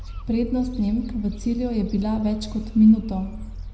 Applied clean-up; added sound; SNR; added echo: none; Gull, seagull; 11 dB; reverberation time 0.7 s.